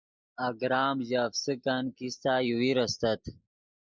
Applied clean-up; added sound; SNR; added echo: neural mask model Resemble Enhance denoiser.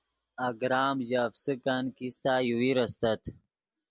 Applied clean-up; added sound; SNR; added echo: none; none; none; none.